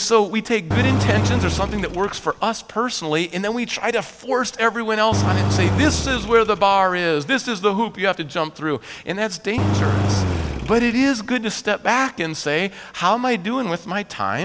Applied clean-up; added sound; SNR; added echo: none; Engine; 1 dB; none.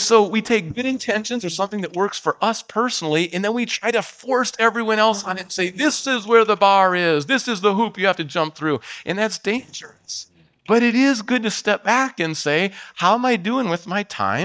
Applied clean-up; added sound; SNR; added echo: neural mask model DeepFilterNet 3.